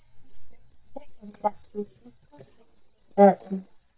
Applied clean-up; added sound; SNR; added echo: neural mask model DeepFilterNet 3.